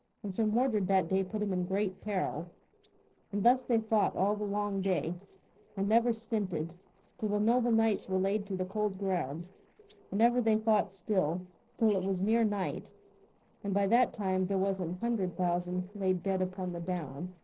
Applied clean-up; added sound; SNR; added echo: neural separator model SepFormer DNS4.